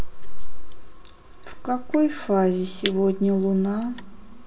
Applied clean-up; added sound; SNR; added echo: none; Crushing; 18 dB; reverberation time 1.4 s.